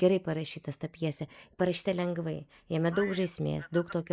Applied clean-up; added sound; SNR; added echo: neural mask model Resemble Enhance denoiser.